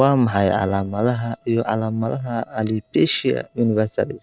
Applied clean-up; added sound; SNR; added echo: neural separator model SepFormer DNS4.